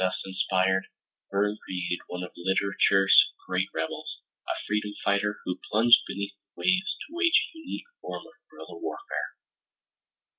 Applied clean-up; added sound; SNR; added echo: none; none; none; none.